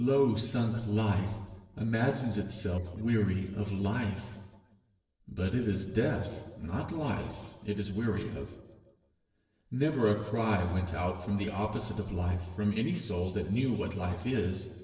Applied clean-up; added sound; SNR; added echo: neural separator model SepFormer DNS4.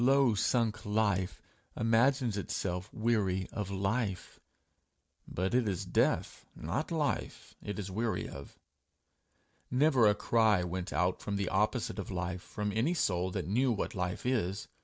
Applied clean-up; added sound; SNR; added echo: none; none; none; none.